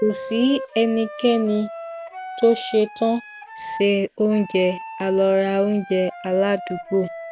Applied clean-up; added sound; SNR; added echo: none; Wind instrument, woodwind instrument; 14 dB; none.